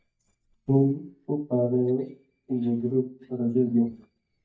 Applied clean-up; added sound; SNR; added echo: neural mask model DeepFilterNet 3.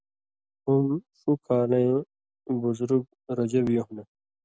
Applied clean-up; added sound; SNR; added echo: none; none; none; none.